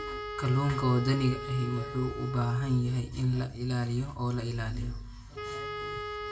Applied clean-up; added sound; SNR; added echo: none; Wind instrument, woodwind instrument; 10 dB; reverberation time 0.4 s.